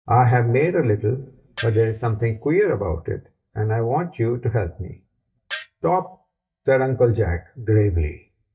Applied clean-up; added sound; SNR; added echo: neural mask model DeepFilterNet 3.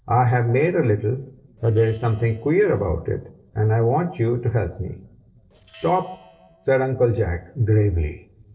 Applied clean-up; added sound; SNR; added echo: neural separator model SepFormer DNS4.